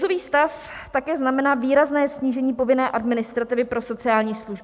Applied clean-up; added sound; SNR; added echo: none; none; none; none.